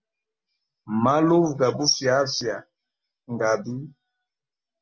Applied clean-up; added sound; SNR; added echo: none; none; none; none.